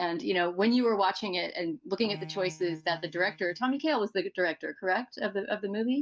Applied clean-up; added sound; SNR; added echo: neural mask model DeepFilterNet 3.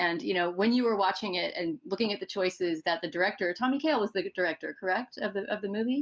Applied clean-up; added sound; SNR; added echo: none; none; none; none.